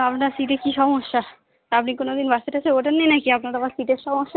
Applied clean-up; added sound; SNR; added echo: none; none; none; none.